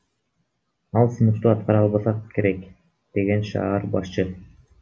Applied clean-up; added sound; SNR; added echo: none; none; none; none.